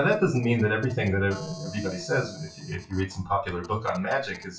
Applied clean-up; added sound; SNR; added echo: classical method WPE with log-MMSE.